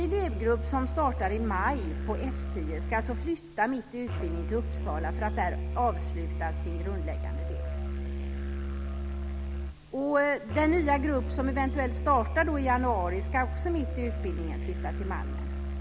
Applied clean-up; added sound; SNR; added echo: none; Musical instrument; 1 dB; none.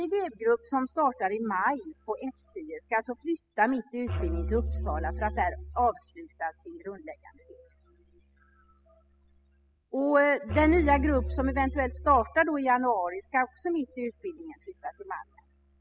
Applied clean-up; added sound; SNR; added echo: classical method spectral subtraction.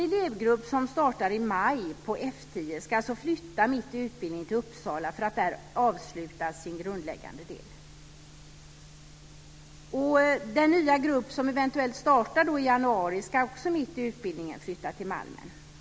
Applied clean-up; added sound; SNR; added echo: none; none; none; none.